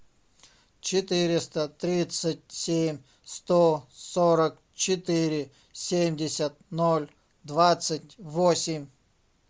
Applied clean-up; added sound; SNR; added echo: none; none; none; none.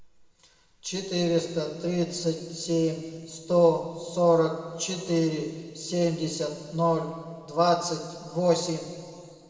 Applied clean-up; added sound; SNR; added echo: none; none; none; reverberation time 1.9 s.